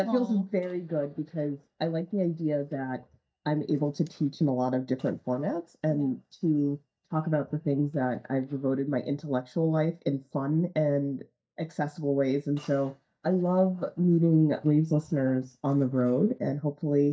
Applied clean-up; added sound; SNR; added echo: neural mask model DeepFilterNet 3.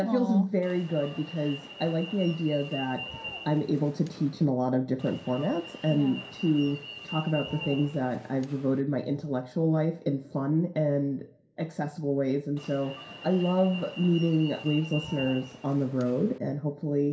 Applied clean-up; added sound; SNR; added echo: none; Alarm; 15 dB; reverberation time 0.3 s.